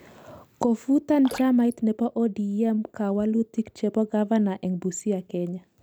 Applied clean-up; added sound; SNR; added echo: none; Drip; 20 dB; none.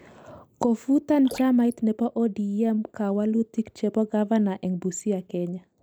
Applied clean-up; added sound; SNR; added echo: neural mask model Resemble Enhance denoiser.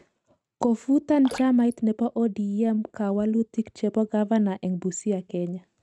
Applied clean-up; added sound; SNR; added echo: neural mask model RNNoise.